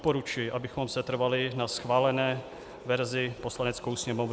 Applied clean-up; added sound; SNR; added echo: none; none; none; none.